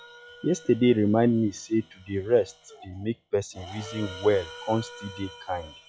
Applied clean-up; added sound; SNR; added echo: classical method log-MMSE.